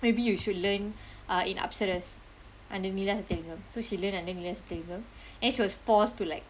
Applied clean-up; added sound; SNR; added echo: none; none; none; none.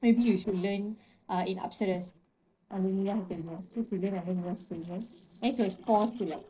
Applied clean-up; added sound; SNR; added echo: neural separator model SepFormer DNS4.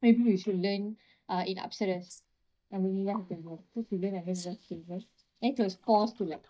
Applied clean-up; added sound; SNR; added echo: neural mask model DeepFilterNet 3.